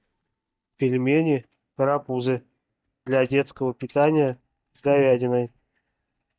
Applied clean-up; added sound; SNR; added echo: neural mask model DeepFilterNet 3.